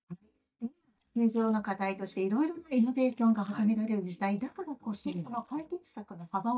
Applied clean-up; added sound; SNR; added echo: neural mask model DeepFilterNet 3.